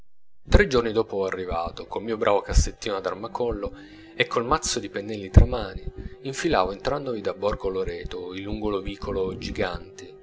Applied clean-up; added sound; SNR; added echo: none; none; none; none.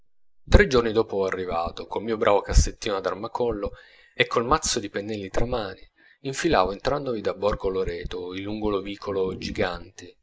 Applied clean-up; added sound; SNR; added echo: neural mask model Resemble Enhance denoiser.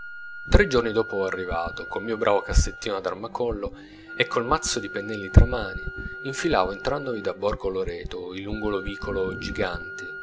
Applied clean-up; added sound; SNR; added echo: none; Wind instrument, woodwind instrument; 14 dB; none.